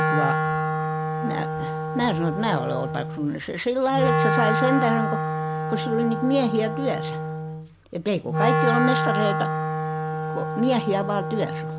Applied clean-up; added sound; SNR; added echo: none; Wind instrument, woodwind instrument; 0 dB; none.